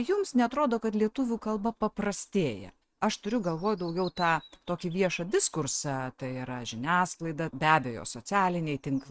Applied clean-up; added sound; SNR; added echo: neural mask model RNNoise.